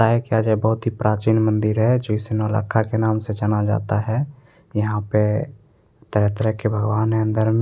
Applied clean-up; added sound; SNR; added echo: none; none; none; none.